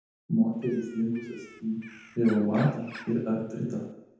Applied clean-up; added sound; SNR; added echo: none; Bird; 19 dB; reverberation time 0.9 s.